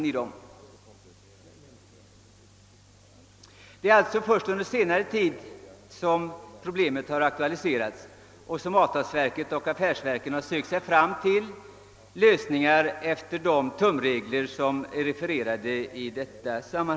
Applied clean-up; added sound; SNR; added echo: none; none; none; none.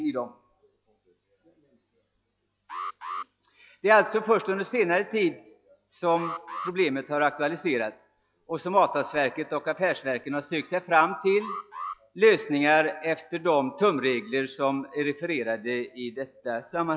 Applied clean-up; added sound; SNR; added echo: classical method log-MMSE.